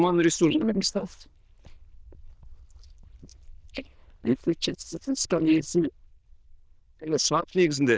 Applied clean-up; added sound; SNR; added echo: neural diffusion model UNIVERSE++.